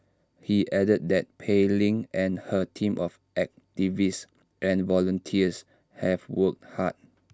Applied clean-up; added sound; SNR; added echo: none; none; none; none.